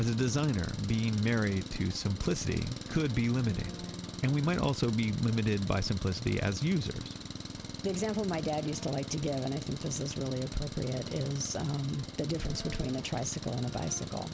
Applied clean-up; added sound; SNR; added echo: none; Engine; 10 dB; none.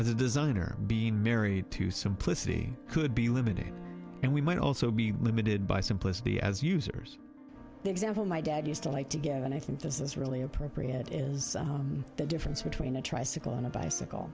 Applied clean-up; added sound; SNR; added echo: none; none; none; none.